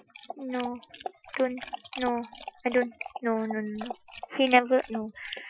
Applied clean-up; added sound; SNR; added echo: classical method Wiener filter.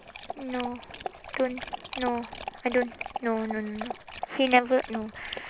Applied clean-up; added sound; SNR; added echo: none; Dog; 9 dB; none.